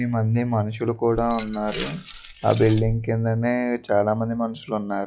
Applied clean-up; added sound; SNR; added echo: classical method log-MMSE.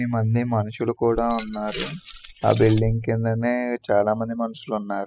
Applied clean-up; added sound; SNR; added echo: classical method spectral subtraction.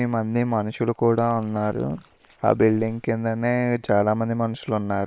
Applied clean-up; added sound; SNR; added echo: neural separator model SepFormer WHAM!.